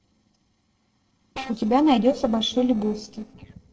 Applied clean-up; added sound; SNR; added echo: neural separator model SepFormer DNS4.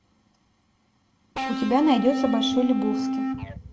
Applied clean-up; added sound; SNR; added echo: none; Electric guitar / Bass guitar; 0 dB; reverberation time 0.8 s.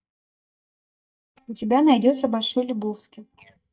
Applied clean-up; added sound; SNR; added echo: neural mask model DeepFilterNet 3.